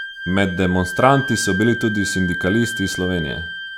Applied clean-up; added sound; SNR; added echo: none; Wind instrument, woodwind instrument; 7 dB; none.